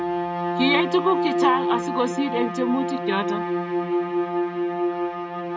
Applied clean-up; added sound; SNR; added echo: none; Bowed string instrument; -1 dB; none.